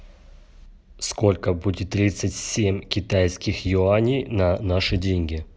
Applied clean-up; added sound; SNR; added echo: none; none; none; none.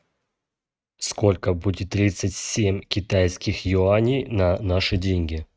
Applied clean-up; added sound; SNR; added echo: neural mask model RNNoise.